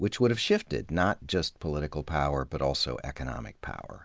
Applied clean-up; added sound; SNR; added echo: none; none; none; none.